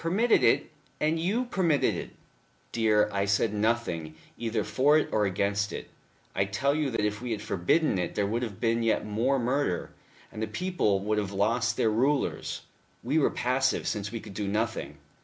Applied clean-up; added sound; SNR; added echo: none; none; none; none.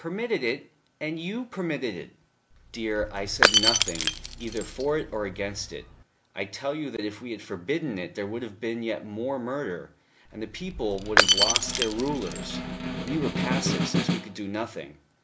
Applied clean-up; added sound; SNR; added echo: none; Snare drum + Shatter / Crushing; -5 dB; none.